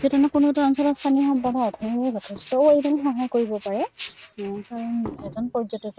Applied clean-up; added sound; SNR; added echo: neural mask model RNNoise.